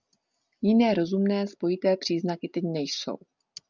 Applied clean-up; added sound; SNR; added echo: none; none; none; none.